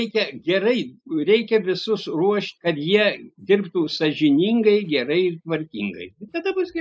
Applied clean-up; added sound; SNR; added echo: neural mask model Resemble Enhance denoiser.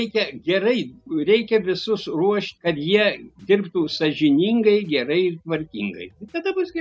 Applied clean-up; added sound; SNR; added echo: none; none; none; none.